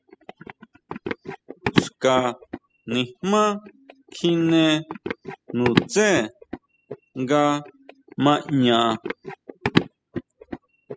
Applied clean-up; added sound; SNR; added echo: classical method spectral subtraction.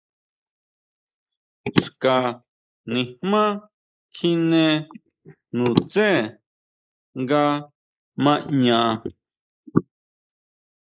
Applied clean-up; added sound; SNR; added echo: neural mask model Resemble Enhance denoiser.